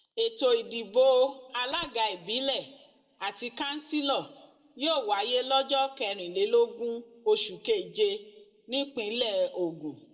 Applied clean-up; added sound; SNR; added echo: neural separator model SepFormer DNS4.